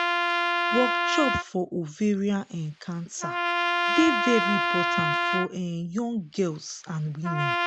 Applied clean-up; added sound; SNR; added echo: none; Trumpet; -1 dB; none.